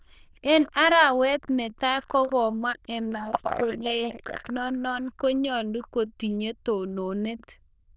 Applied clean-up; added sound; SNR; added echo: neural diffusion model UNIVERSE++.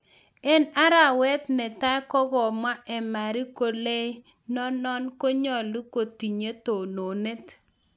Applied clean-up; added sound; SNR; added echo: none; none; none; none.